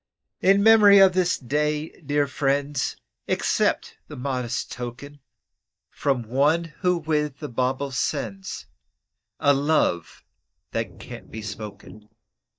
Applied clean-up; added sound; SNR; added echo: neural mask model DeepFilterNet 3.